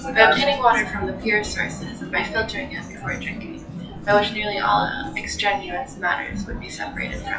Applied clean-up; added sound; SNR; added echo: classical method WPE with log-MMSE.